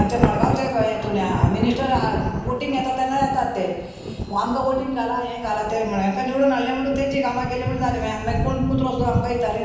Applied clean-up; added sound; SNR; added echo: none; Thunder; 4 dB; reverberation time 1.1 s.